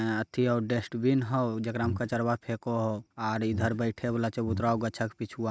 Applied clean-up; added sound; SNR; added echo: neural mask model RNNoise.